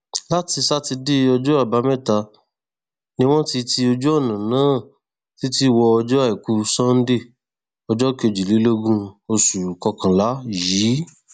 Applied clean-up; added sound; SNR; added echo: none; none; none; none.